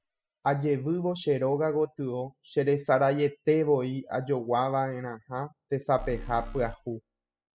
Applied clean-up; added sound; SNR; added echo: classical method spectral subtraction.